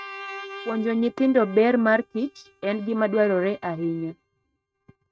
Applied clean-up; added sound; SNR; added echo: neural mask model RNNoise.